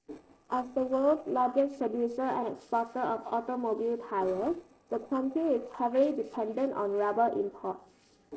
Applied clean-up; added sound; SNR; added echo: neural separator model SepFormer DNS4.